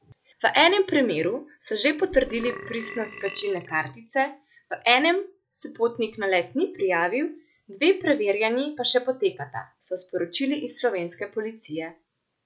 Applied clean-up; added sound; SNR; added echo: none; Burping, eructation; 14 dB; none.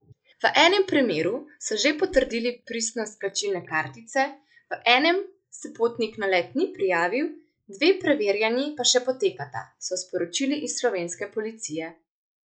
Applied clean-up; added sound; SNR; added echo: neural mask model Resemble Enhance denoiser.